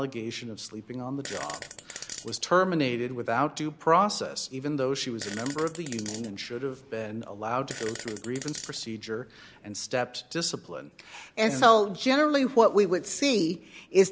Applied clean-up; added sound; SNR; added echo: none; Fart; 16 dB; none.